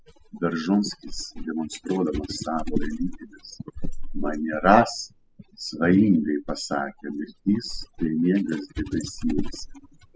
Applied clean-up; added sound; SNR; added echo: classical method spectral subtraction.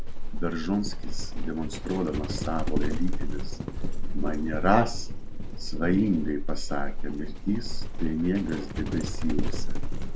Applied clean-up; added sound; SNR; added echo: none; Livestock, farm animals, working animals; -4 dB; none.